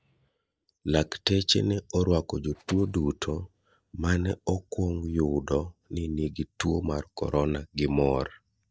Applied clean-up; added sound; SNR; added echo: neural mask model DeepFilterNet 3.